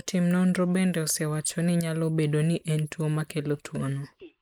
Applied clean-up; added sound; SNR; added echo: neural mask model Resemble Enhance denoiser.